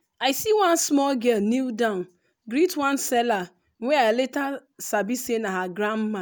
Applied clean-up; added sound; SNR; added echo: none; none; none; none.